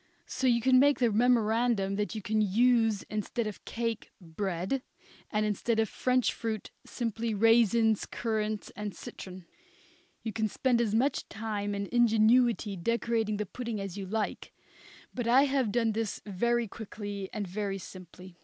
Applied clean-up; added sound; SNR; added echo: none; none; none; none.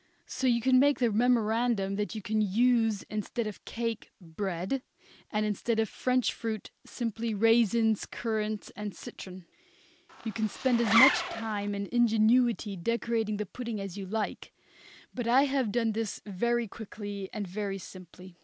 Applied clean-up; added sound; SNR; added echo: none; Zipper (clothing); 1 dB; none.